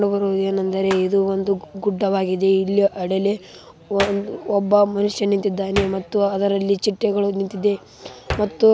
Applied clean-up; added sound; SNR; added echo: none; Hands; 16 dB; none.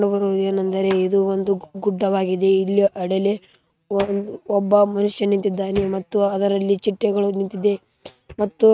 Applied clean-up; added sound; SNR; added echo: neural mask model RNNoise.